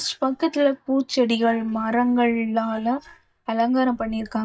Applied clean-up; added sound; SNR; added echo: neural mask model DeepFilterNet 3.